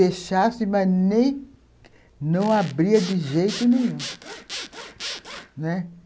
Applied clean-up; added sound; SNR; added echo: none; Zipper (clothing) / Sawing; 14 dB; none.